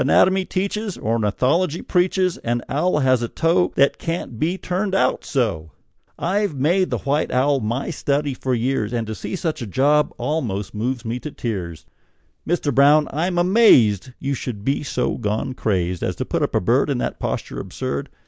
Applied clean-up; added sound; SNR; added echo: none; none; none; none.